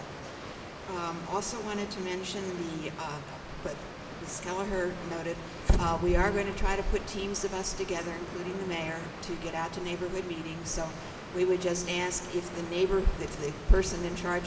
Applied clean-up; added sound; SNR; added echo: none; Water; 11 dB; reverberation time 2.8 s.